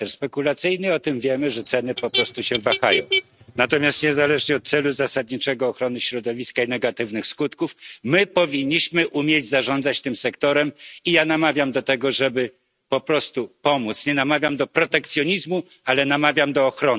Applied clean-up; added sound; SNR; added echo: neural mask model RNNoise.